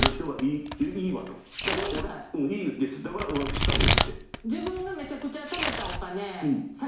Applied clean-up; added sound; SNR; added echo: none; Domestic sounds, home sounds; -1 dB; reverberation time 0.7 s.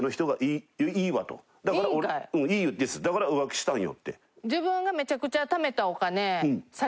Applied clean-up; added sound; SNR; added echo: none; none; none; none.